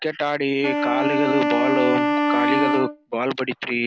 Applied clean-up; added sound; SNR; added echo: none; Wind instrument, woodwind instrument; -1 dB; none.